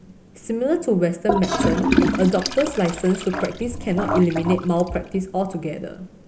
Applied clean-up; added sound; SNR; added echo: none; Toilet flush / Gurgling; 4 dB; none.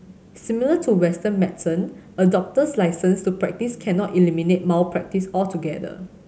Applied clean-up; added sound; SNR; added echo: none; none; none; none.